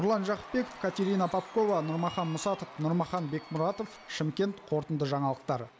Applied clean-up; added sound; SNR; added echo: none; Cheering; 17 dB; none.